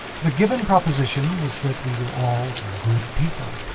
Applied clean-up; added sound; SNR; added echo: none; Rain; 10 dB; reverberation time 1.5 s.